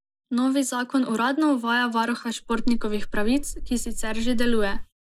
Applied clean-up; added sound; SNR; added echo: neural mask model Resemble Enhance denoiser.